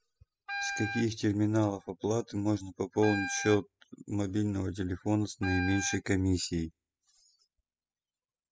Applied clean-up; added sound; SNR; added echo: classical method spectral subtraction.